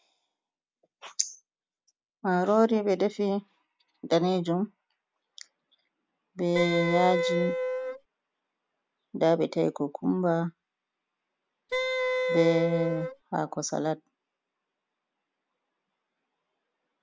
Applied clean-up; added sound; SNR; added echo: none; Wind instrument, woodwind instrument; -2 dB; none.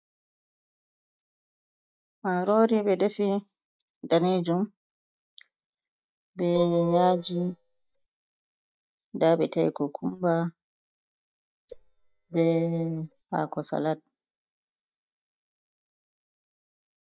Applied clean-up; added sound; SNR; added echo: neural mask model DeepFilterNet 3.